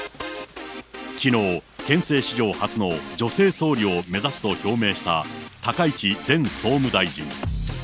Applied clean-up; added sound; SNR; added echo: none; none; none; none.